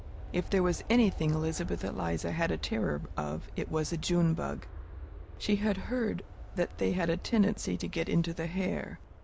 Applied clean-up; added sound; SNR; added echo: none; Aircraft; 12 dB; none.